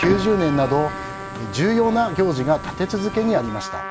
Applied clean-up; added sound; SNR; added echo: none; Printer + Trumpet; 9 dB; none.